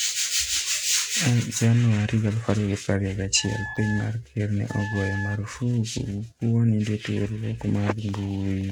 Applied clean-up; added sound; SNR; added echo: neural mask model RNNoise.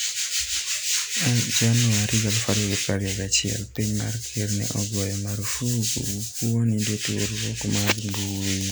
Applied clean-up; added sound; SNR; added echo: none; none; none; none.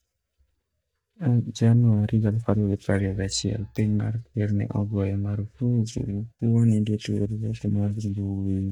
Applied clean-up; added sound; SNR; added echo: neural mask model DeepFilterNet 3.